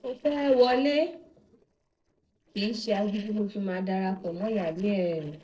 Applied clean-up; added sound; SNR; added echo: neural separator model SepFormer DNS4.